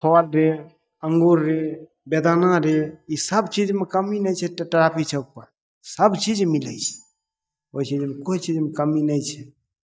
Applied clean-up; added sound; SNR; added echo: neural mask model DeepFilterNet 3.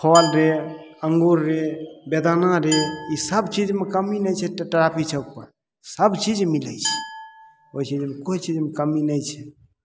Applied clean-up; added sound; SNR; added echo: none; Glass; 12 dB; none.